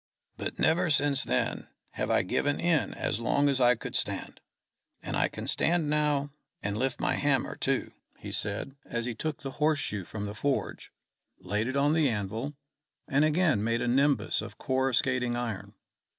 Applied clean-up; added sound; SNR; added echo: none; none; none; none.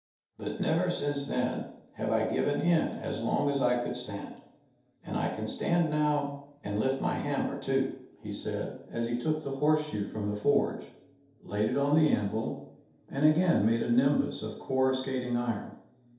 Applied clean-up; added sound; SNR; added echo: none; none; none; reverberation time 0.8 s.